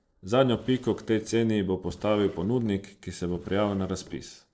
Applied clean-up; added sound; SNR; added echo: neural separator model SepFormer DNS4.